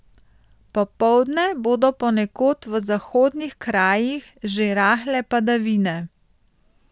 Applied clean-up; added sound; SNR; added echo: none; none; none; none.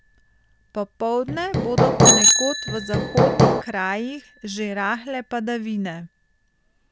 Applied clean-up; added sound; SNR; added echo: none; Bicycle bell + Hammer; -5 dB; none.